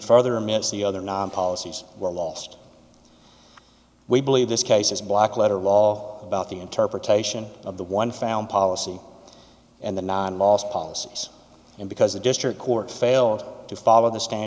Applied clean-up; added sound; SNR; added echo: none; none; none; none.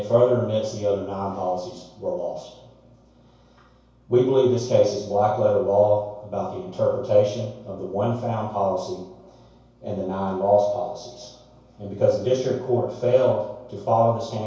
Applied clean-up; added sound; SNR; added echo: none; none; none; reverberation time 0.6 s.